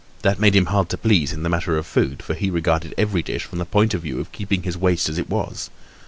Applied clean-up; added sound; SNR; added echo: none; none; none; none.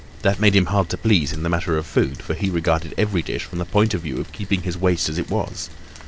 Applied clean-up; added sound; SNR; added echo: none; Rain; 19 dB; none.